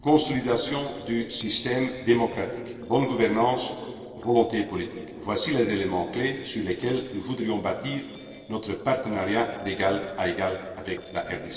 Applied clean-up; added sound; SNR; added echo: neural separator model SepFormer DNS4.